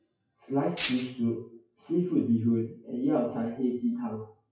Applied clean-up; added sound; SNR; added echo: classical method WPE with log-MMSE.